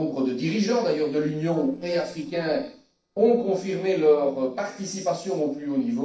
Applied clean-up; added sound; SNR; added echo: neural separator model SepFormer DNS4.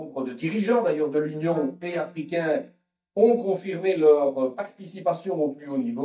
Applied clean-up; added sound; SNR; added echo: neural mask model DeepFilterNet 3.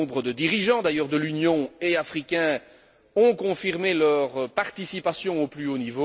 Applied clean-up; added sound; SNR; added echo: none; none; none; none.